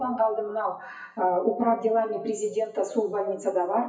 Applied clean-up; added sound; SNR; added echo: classical method WPE with log-MMSE.